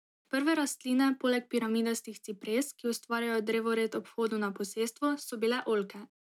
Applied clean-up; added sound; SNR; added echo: none; none; none; none.